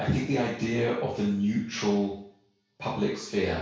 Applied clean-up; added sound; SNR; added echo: none; none; none; reverberation time 0.6 s.